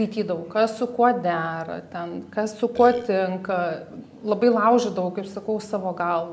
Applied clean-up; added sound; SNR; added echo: none; Burping, eructation; 13 dB; none.